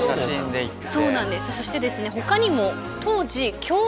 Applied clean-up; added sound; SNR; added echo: none; none; none; none.